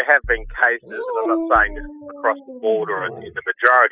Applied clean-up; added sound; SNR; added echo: classical method spectral subtraction.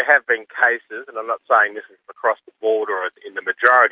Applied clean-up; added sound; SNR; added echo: none; none; none; none.